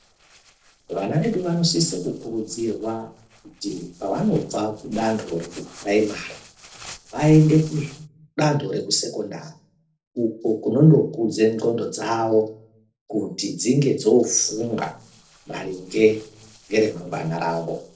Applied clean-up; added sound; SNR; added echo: neural separator model SepFormer DNS4.